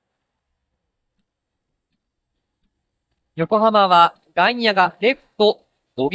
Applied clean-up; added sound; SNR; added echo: neural mask model DeepFilterNet 3.